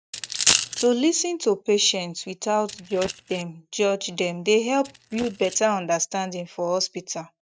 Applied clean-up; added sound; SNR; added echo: neural mask model RNNoise.